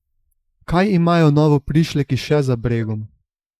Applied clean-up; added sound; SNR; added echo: neural mask model Resemble Enhance denoiser.